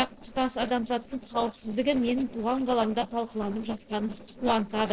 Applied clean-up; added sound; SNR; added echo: neural separator model SepFormer DNS4.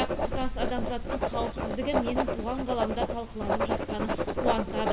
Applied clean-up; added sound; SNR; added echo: none; Writing; -3 dB; reverberation time 1.6 s.